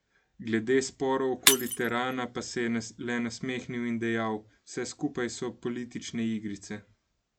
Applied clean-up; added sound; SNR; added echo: none; Shatter; 2 dB; none.